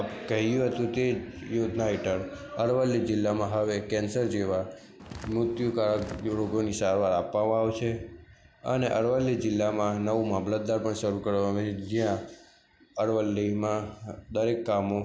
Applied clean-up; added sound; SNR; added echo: none; Walk, footsteps; 14 dB; none.